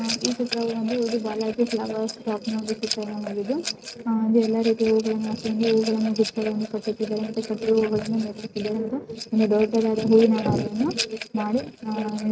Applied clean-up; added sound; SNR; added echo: neural mask model RNNoise.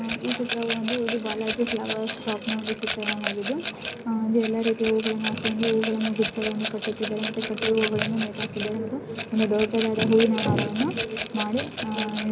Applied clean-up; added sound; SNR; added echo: none; Rattle / Glass; 0 dB; none.